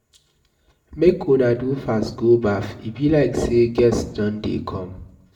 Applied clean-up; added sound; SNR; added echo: none; none; none; reverberation time 0.5 s.